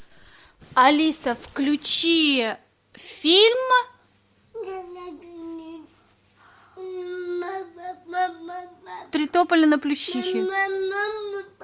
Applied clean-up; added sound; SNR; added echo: none; none; none; none.